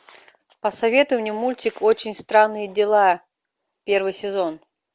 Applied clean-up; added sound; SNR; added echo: none; none; none; none.